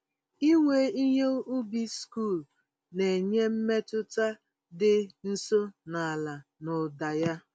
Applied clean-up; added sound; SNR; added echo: none; none; none; none.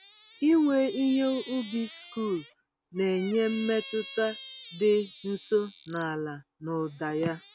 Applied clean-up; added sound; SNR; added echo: none; Squeak; 17 dB; none.